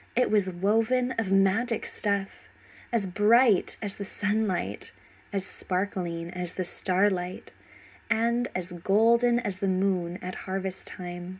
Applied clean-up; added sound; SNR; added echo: none; none; none; reverberation time 0.3 s.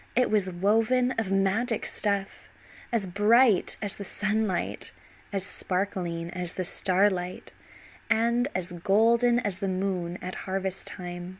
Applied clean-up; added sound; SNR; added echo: none; none; none; none.